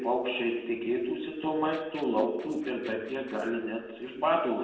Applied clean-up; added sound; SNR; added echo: neural separator model SepFormer DNS4.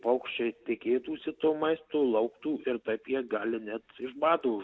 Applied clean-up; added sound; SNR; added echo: none; none; none; none.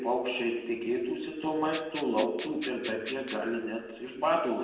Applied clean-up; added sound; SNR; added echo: none; Rattle (instrument); 3 dB; reverberation time 1.0 s.